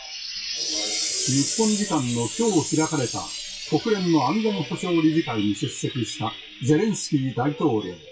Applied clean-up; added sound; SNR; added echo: classical method WPE with log-MMSE.